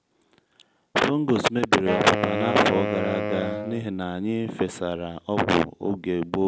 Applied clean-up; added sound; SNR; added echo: none; Wind instrument, woodwind instrument; 5 dB; none.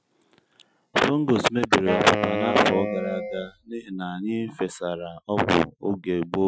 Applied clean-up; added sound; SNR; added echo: classical method Wiener filter.